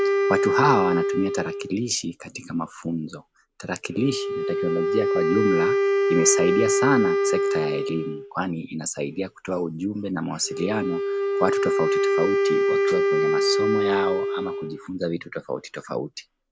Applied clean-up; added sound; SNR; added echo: none; Wind instrument, woodwind instrument; -3 dB; none.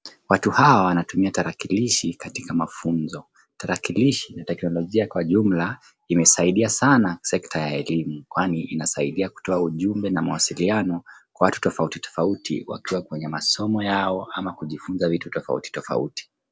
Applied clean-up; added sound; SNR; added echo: none; none; none; none.